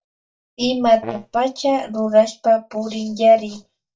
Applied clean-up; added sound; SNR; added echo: neural mask model DeepFilterNet 3.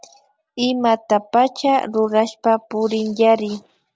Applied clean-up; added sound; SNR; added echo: none; none; none; none.